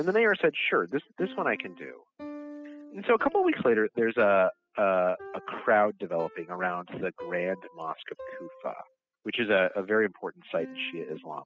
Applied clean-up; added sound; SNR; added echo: classical method spectral subtraction.